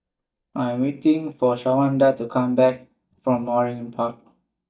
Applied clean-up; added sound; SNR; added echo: neural mask model DeepFilterNet 3.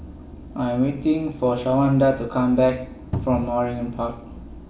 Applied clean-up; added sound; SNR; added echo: none; Cupboard open or close; 5 dB; reverberation time 0.7 s.